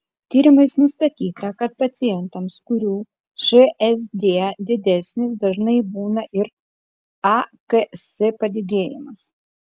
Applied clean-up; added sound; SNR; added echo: none; none; none; none.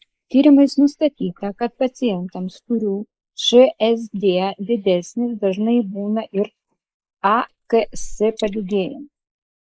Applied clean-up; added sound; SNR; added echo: neural mask model Resemble Enhance denoiser.